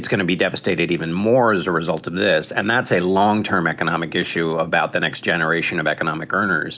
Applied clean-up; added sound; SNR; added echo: none; none; none; none.